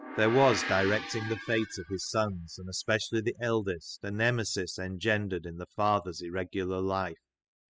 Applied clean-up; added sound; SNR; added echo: classical method spectral subtraction.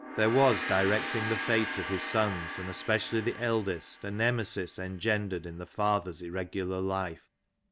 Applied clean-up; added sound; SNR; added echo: none; Gong; 9 dB; none.